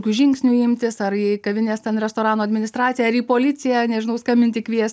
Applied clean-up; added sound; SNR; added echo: none; none; none; none.